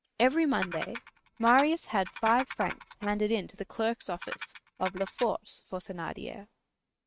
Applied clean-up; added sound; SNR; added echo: neural mask model RNNoise.